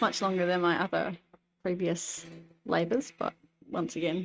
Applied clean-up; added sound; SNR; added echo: neural mask model RNNoise.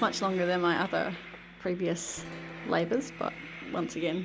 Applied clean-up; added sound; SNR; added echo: none; Guitar + Train; 13 dB; none.